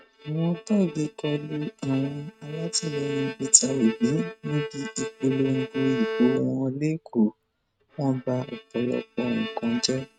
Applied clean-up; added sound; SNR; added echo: neural mask model RNNoise.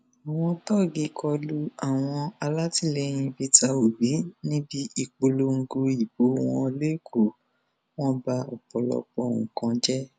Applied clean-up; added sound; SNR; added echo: none; none; none; none.